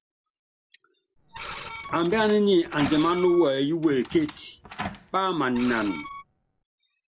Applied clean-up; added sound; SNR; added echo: none; Screech + Door; 13 dB; none.